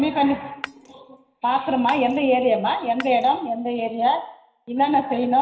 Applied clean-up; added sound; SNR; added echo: none; Shatter; 18 dB; reverberation time 0.5 s.